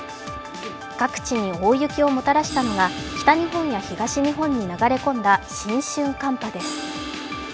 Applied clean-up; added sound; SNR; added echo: none; Crash cymbal; 14 dB; none.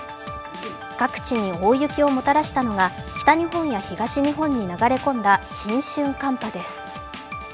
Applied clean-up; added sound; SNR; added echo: none; none; none; none.